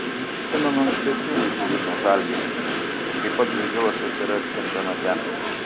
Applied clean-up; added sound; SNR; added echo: none; Train; 0 dB; none.